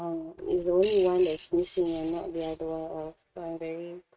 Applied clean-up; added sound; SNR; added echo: neural mask model RNNoise.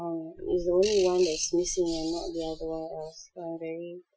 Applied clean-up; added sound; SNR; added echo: classical method Wiener filter.